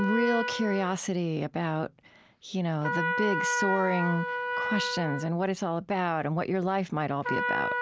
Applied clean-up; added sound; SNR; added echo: none; Trumpet; 4 dB; none.